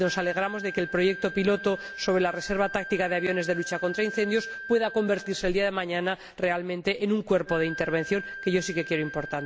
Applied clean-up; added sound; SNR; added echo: none; Wind instrument, woodwind instrument; 12 dB; none.